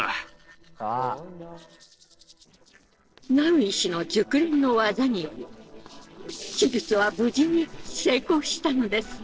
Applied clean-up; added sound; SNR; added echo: neural separator model SepFormer DNS4.